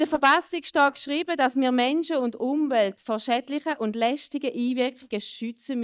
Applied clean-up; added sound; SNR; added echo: neural mask model DeepFilterNet 3.